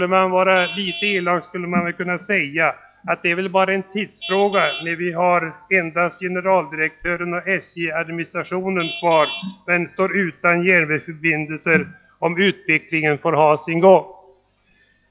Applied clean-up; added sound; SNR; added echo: classical method log-MMSE.